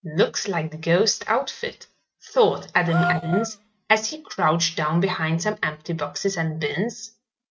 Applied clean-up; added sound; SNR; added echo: neural mask model RNNoise.